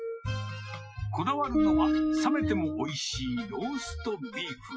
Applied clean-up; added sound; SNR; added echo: classical method Wiener filter.